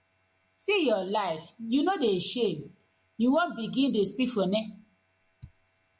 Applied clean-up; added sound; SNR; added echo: none; none; none; none.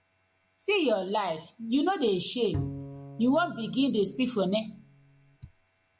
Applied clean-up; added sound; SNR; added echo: none; Bowed string instrument; 11 dB; none.